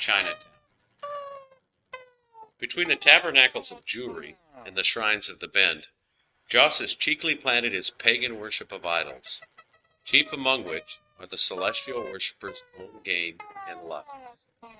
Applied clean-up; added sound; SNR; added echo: neural mask model RNNoise.